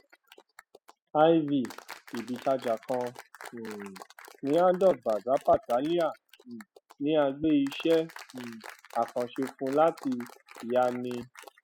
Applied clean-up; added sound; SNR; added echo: classical method spectral subtraction.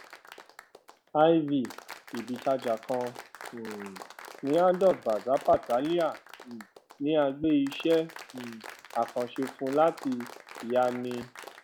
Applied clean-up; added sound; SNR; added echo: none; Applause; 17 dB; none.